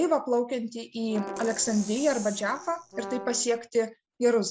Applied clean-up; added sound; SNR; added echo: none; Percussion + Brass instrument; 12 dB; none.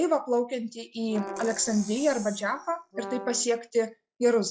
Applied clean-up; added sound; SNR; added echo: classical method log-MMSE.